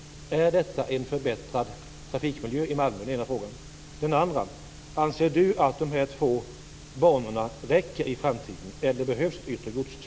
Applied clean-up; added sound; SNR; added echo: none; none; none; none.